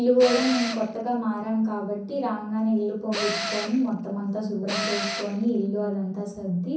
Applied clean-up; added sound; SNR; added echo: none; Tools; 7 dB; reverberation time 0.6 s.